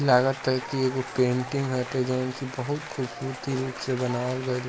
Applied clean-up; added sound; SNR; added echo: none; Applause / Cheering; 12 dB; none.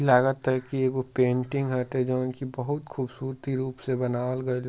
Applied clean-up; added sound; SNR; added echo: none; none; none; none.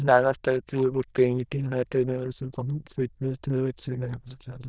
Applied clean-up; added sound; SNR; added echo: neural diffusion model UNIVERSE++.